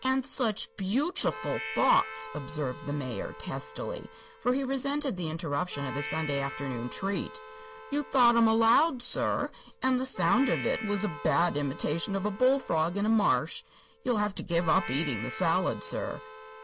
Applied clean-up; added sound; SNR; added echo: none; Harmonica; 14 dB; none.